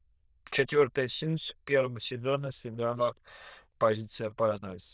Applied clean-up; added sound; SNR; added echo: neural diffusion model UNIVERSE++.